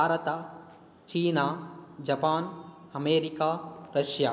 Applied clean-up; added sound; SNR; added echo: none; none; none; none.